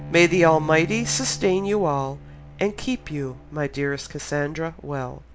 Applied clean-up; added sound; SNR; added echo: none; Bowed string instrument; 15 dB; none.